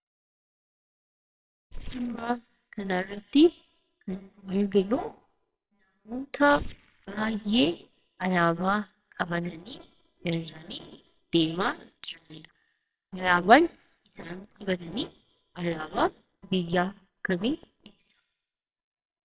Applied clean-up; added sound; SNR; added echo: neural separator model SepFormer WHAMR!.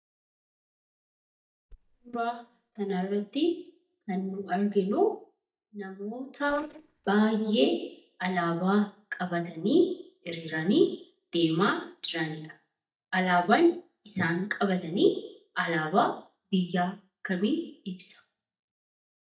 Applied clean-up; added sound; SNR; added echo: neural mask model DeepFilterNet 3.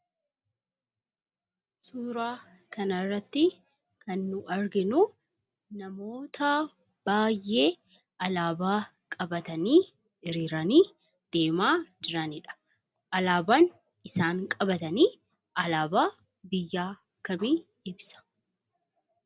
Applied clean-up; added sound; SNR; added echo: none; none; none; none.